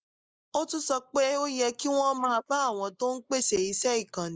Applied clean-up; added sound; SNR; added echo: neural mask model Resemble Enhance denoiser.